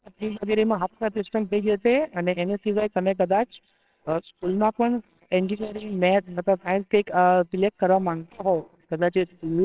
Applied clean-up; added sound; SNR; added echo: neural separator model SepFormer WHAMR!.